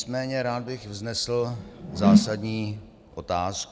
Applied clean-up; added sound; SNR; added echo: none; Whoosh, swoosh, swish; -5 dB; none.